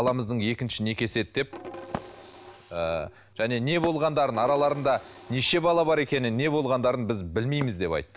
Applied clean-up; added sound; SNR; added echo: none; Percussion + Wood; 17 dB; none.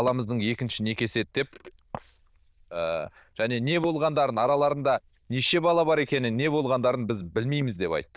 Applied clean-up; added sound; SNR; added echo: neural diffusion model UNIVERSE++.